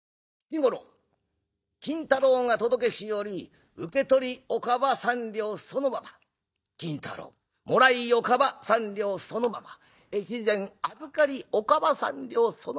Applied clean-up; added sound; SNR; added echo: neural mask model DeepFilterNet 3.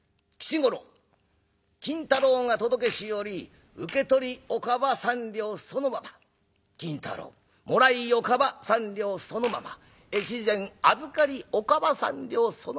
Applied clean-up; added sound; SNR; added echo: none; Fart; 18 dB; none.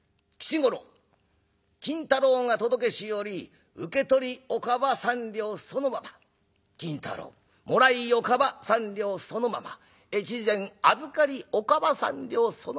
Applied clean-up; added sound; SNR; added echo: none; none; none; none.